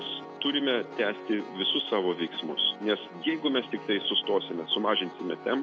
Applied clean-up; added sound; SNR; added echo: none; Piano; 14 dB; none.